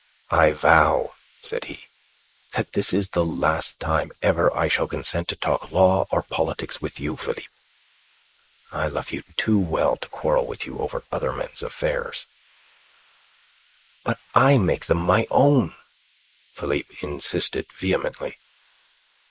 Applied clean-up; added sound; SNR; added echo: neural mask model Resemble Enhance denoiser.